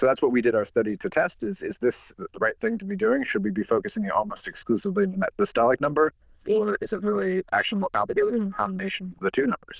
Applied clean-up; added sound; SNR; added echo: neural diffusion model UNIVERSE++.